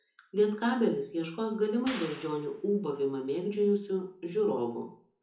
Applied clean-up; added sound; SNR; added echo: none; Clapping; 18 dB; reverberation time 0.6 s.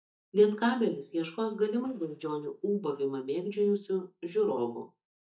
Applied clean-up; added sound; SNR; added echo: neural mask model DeepFilterNet 3.